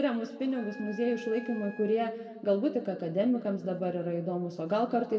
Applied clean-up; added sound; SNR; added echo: none; Wind instrument, woodwind instrument; 19 dB; reverberation time 1.4 s.